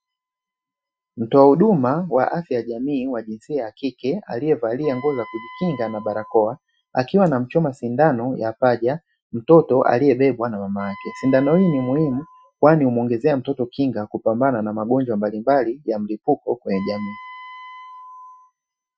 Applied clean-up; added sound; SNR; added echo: classical method Wiener filter.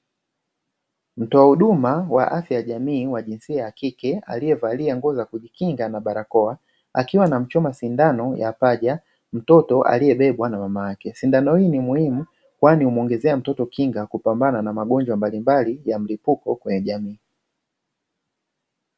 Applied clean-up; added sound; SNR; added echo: none; none; none; none.